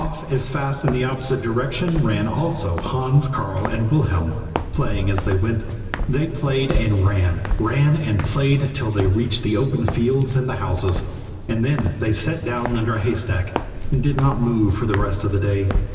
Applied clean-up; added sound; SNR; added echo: none; Walk, footsteps; 8 dB; reverberation time 2.0 s.